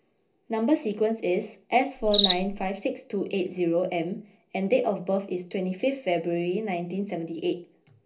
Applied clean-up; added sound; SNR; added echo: none; Cricket; 9 dB; reverberation time 0.3 s.